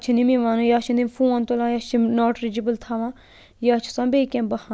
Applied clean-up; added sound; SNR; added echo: none; none; none; none.